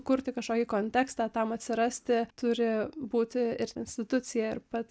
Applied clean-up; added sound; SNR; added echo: none; none; none; none.